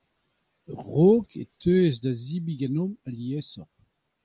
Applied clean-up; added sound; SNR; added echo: none; none; none; none.